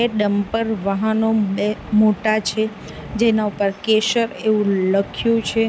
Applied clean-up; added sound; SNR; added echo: none; none; none; none.